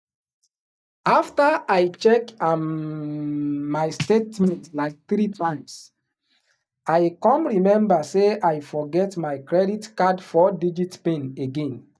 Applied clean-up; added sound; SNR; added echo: neural mask model DeepFilterNet 3.